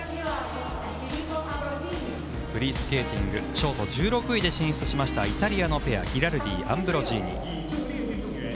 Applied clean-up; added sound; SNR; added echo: none; none; none; none.